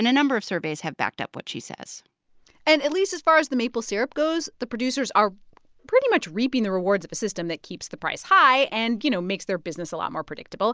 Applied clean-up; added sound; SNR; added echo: none; none; none; none.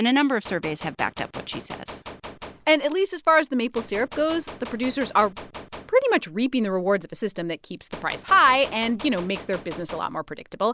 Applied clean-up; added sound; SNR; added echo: none; Gunshot, gunfire; 15 dB; none.